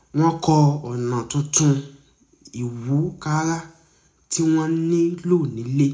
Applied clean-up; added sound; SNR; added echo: none; none; none; reverberation time 0.4 s.